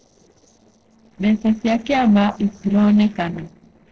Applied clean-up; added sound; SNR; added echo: neural separator model SepFormer DNS4.